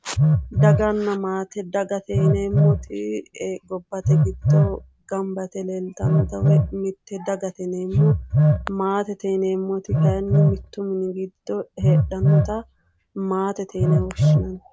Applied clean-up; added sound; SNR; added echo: none; Telephone; -5 dB; none.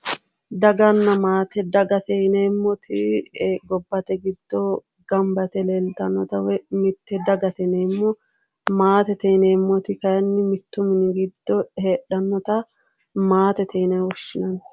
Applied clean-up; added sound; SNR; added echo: none; none; none; none.